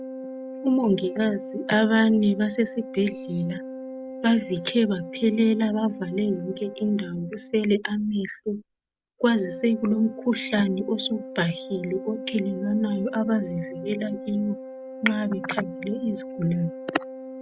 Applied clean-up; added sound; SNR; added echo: none; Organ; 12 dB; none.